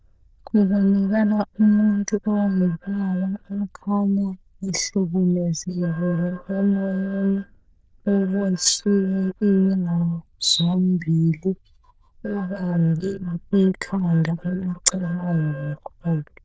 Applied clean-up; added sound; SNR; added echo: neural diffusion model UNIVERSE++.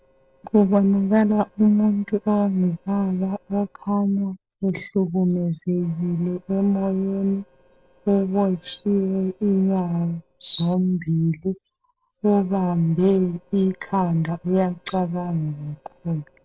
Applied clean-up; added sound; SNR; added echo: neural separator model SepFormer DNS4.